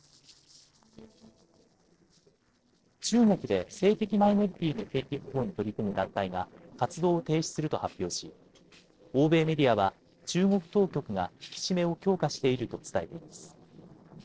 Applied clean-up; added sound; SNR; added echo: neural separator model SepFormer DNS4.